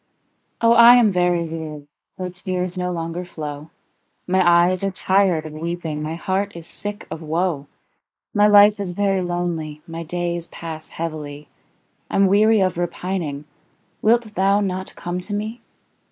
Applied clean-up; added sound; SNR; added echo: neural mask model Resemble Enhance denoiser.